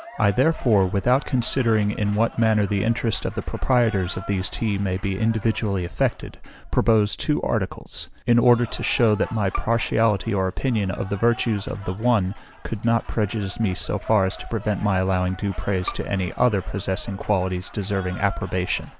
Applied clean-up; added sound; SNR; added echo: none; Bowed string instrument + Applause / Cheering; 20 dB; none.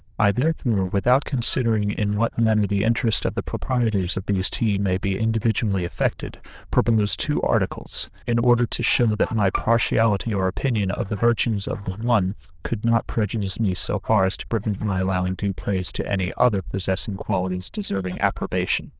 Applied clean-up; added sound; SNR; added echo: neural diffusion model UNIVERSE++.